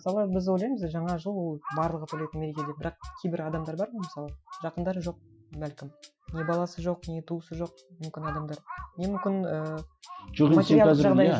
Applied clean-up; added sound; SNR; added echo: classical method Wiener filter.